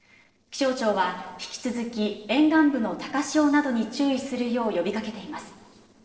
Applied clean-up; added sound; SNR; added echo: neural separator model SepFormer DNS4.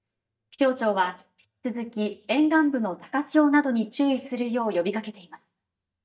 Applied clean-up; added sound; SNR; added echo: neural mask model DeepFilterNet 3.